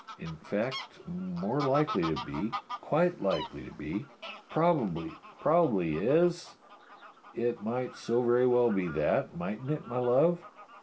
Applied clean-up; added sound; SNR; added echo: none; Fowl; 15 dB; reverberation time 0.2 s.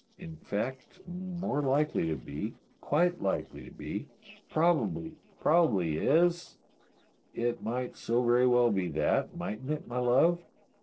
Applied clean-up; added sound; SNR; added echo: neural separator model SepFormer DNS4.